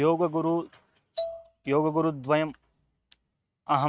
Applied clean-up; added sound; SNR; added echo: neural mask model RNNoise.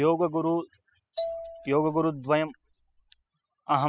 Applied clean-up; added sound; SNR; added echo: classical method spectral subtraction.